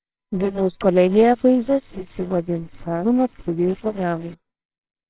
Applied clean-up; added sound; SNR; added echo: neural separator model SepFormer WHAMR!.